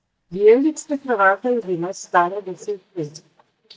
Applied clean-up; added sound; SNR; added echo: neural mask model DeepFilterNet 3.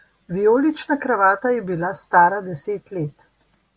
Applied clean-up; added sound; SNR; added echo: none; none; none; none.